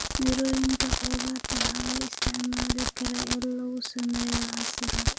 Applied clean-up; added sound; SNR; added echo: none; Fireworks; 0 dB; none.